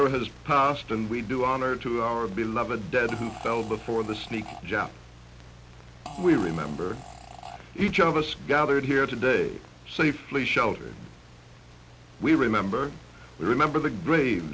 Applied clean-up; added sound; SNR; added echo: none; Fart; 17 dB; none.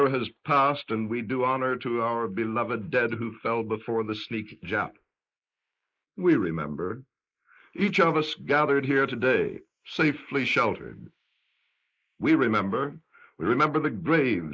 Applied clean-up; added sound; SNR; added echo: neural mask model Resemble Enhance denoiser.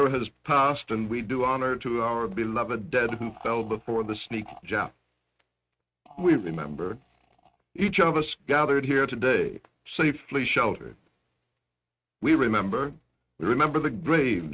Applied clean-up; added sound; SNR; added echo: neural mask model RNNoise.